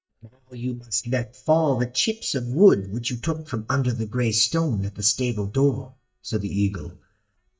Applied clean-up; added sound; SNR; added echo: neural mask model DeepFilterNet 3.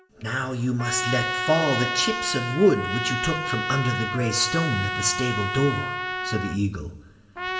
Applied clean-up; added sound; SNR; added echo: none; Trumpet; 4 dB; reverberation time 1.1 s.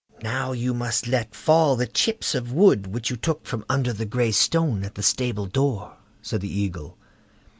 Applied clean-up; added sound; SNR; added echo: none; none; none; none.